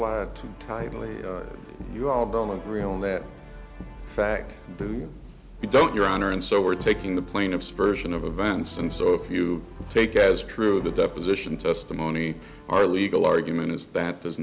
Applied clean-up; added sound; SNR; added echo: none; Brass instrument; 14 dB; none.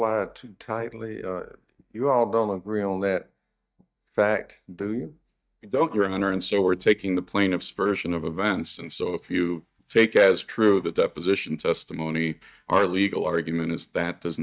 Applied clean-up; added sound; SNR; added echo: neural mask model DeepFilterNet 3.